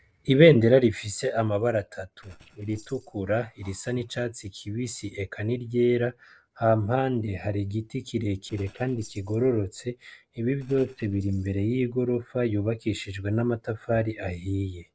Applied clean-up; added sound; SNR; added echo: neural separator model SepFormer DNS4.